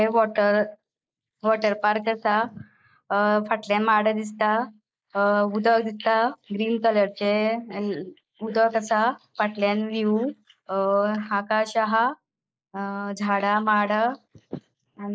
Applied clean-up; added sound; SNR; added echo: neural mask model Resemble Enhance denoiser.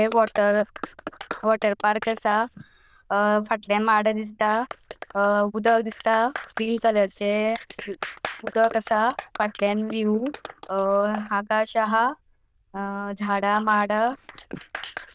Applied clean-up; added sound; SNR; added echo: neural diffusion model UNIVERSE++.